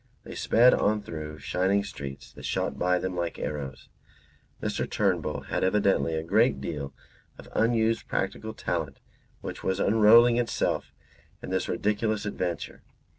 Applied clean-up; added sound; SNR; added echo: none; none; none; none.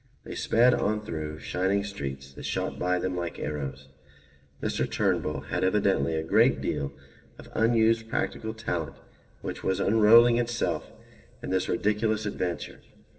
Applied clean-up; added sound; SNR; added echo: none; none; none; reverberation time 1.3 s.